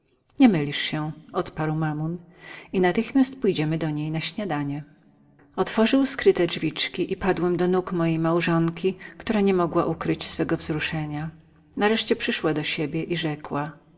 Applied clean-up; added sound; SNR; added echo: none; none; none; reverberation time 0.7 s.